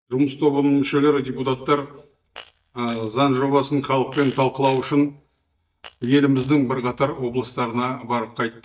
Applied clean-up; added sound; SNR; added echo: neural mask model DeepFilterNet 3.